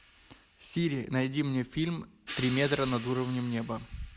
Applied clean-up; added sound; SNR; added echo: none; Hi-hat; 12 dB; none.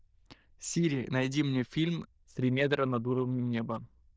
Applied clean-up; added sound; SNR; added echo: neural diffusion model UNIVERSE++.